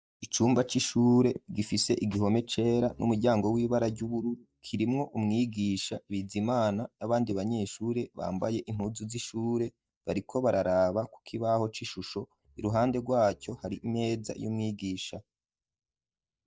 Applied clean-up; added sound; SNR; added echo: neural mask model DeepFilterNet 3.